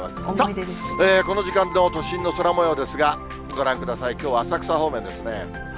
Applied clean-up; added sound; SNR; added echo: none; Wind instrument, woodwind instrument; 12 dB; none.